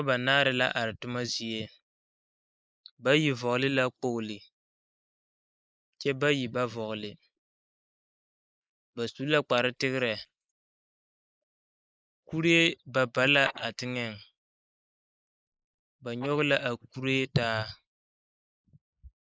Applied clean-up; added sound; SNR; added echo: neural mask model Resemble Enhance denoiser.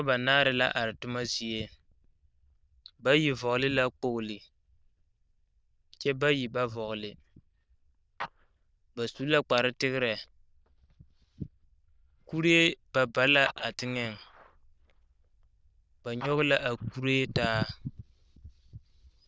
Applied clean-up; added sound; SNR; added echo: neural diffusion model UNIVERSE++.